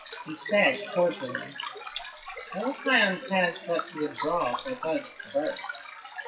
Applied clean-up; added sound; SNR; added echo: classical method WPE with log-MMSE.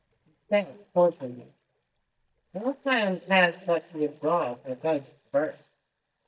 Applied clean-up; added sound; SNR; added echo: neural mask model DeepFilterNet 3.